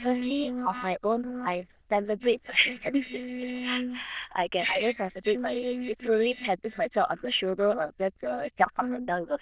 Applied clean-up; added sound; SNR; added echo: neural diffusion model UNIVERSE++.